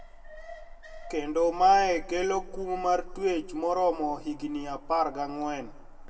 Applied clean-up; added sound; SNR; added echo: none; Alarm; 14 dB; reverberation time 1.2 s.